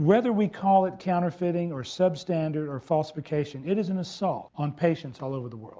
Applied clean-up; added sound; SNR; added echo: none; none; none; none.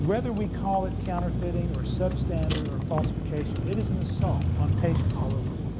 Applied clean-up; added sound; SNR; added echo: none; Vehicle; -5 dB; none.